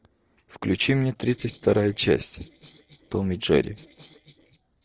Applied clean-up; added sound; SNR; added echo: neural separator model SepFormer DNS4.